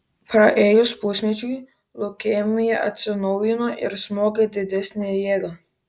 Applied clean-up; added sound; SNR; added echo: none; none; none; none.